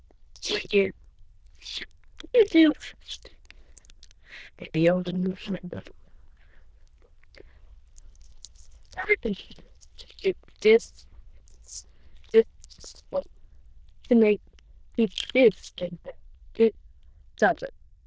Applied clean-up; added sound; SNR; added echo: neural diffusion model UNIVERSE++.